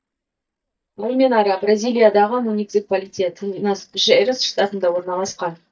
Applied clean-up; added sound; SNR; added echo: neural mask model DeepFilterNet 3.